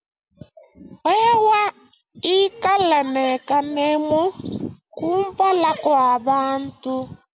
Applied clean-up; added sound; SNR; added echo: none; none; none; none.